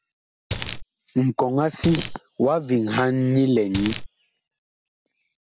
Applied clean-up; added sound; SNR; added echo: none; Coin (dropping); 6 dB; none.